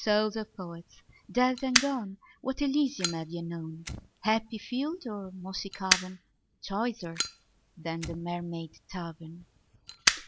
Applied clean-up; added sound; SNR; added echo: none; Fire; 3 dB; none.